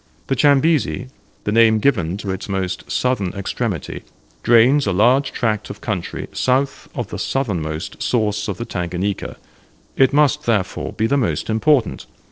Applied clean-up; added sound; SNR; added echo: neural separator model SepFormer DNS4.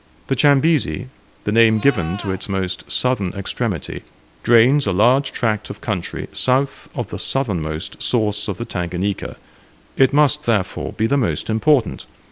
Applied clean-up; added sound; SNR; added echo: none; Livestock, farm animals, working animals; 17 dB; none.